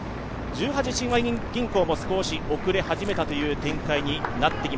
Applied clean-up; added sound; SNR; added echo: none; Crushing; 11 dB; none.